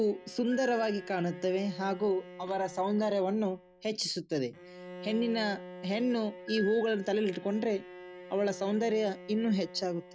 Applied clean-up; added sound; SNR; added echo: none; Piano + Bowed string instrument; 15 dB; none.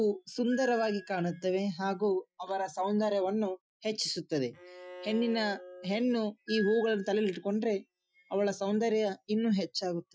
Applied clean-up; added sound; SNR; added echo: classical method Wiener filter.